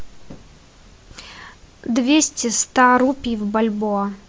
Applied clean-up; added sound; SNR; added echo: none; none; none; none.